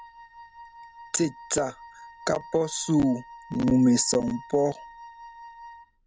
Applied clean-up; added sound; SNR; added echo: none; Wind instrument, woodwind instrument; 19 dB; none.